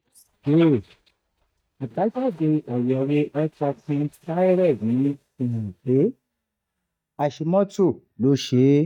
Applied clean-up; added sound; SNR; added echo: neural mask model DeepFilterNet 3.